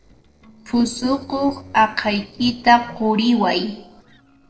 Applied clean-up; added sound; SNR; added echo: neural separator model SepFormer DNS4.